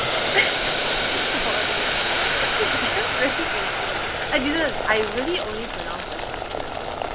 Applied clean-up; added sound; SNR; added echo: none; Boiling; -4 dB; reverberation time 0.3 s.